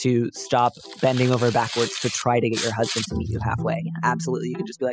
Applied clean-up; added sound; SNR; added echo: classical method spectral subtraction.